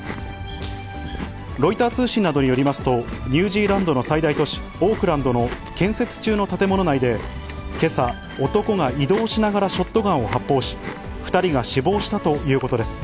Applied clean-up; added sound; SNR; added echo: none; Chewing, mastication; 16 dB; none.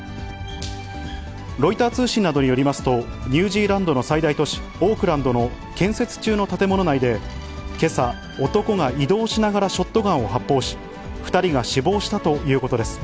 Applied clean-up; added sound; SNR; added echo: none; none; none; none.